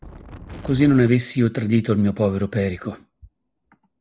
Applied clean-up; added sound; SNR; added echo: none; Wind; 15 dB; none.